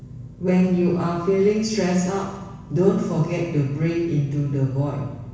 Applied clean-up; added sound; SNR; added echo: none; none; none; reverberation time 1.1 s.